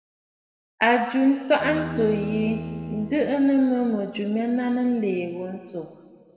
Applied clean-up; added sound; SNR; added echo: none; Bowed string instrument; 12 dB; reverberation time 2.1 s.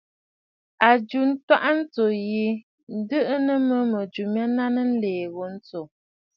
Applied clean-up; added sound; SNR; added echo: none; none; none; none.